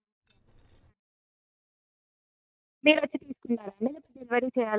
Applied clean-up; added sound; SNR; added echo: neural mask model DeepFilterNet 3.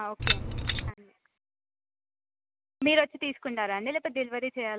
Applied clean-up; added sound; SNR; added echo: none; Keys jangling; -3 dB; none.